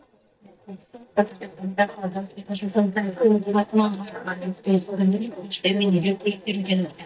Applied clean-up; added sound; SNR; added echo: neural mask model DeepFilterNet 3.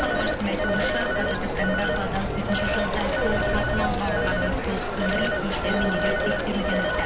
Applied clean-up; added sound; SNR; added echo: none; Telephone; -5 dB; reverberation time 2.6 s.